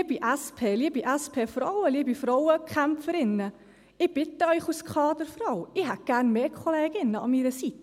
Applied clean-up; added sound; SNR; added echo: none; none; none; none.